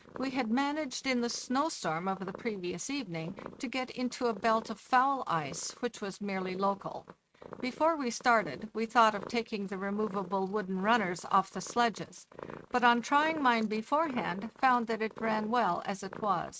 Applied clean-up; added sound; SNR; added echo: neural mask model RNNoise.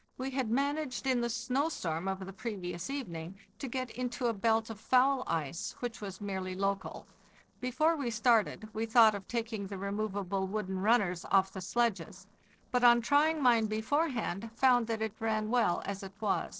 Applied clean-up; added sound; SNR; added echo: neural separator model SepFormer DNS4.